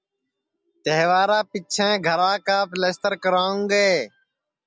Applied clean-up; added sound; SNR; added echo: none; none; none; none.